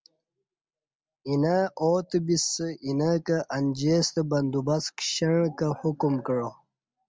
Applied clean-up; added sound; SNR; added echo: none; none; none; none.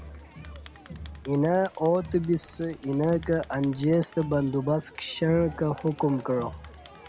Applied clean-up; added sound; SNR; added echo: none; Crowd; 17 dB; none.